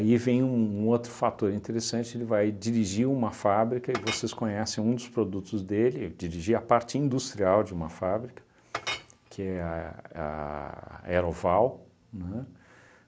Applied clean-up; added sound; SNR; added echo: none; Chink, clink; 12 dB; none.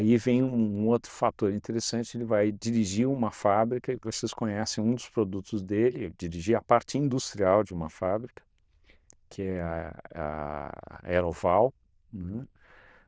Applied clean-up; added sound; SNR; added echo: neural diffusion model UNIVERSE++.